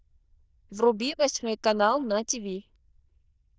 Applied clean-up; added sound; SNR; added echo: neural diffusion model UNIVERSE++.